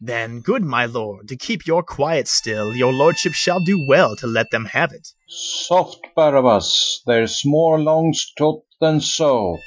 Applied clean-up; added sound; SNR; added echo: classical method Wiener filter.